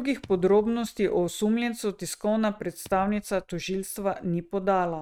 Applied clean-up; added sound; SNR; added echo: neural mask model RNNoise.